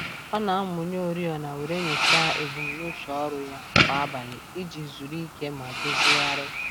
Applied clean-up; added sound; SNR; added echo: none; Fireworks; -3 dB; none.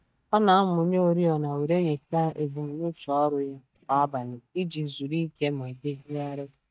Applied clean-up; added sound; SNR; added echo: neural mask model DeepFilterNet 3.